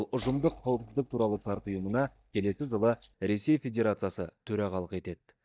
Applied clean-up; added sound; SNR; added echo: neural mask model DeepFilterNet 3.